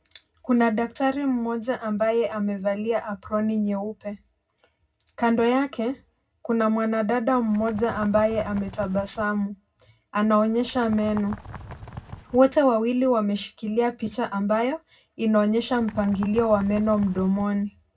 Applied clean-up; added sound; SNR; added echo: none; Bird; 16 dB; reverberation time 0.4 s.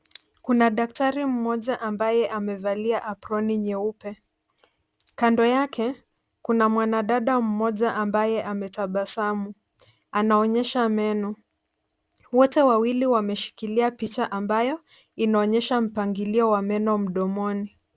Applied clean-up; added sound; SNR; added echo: none; none; none; none.